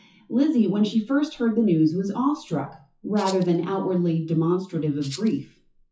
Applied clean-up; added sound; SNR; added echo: classical method WPE with log-MMSE.